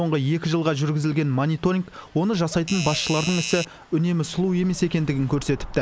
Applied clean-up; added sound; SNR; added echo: none; Doorbell; 7 dB; none.